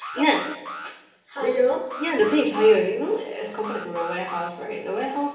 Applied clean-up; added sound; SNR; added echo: none; Alarm; 15 dB; reverberation time 1.2 s.